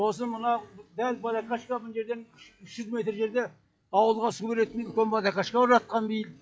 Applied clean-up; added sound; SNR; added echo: classical method log-MMSE.